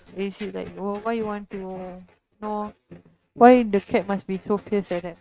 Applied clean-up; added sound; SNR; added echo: neural mask model RNNoise.